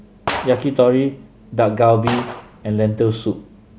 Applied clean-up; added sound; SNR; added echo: none; Gunshot, gunfire; 12 dB; none.